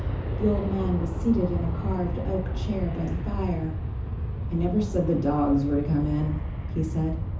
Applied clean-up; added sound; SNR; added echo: none; Aircraft; 2 dB; reverberation time 0.9 s.